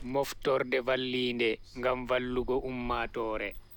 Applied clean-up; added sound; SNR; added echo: none; Sliding door; 14 dB; none.